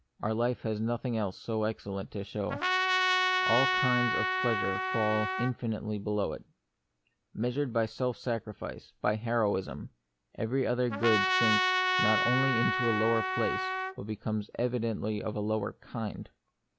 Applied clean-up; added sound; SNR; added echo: none; Trumpet; -2 dB; none.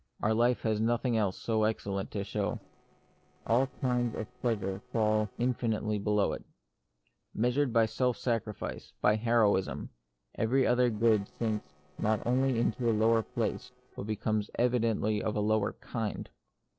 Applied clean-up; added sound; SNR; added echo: neural separator model SepFormer DNS4.